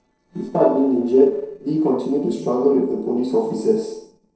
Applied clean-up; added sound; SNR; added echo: neural separator model SepFormer DNS4.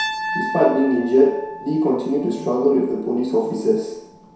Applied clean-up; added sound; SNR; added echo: none; Piano; 12 dB; reverberation time 0.7 s.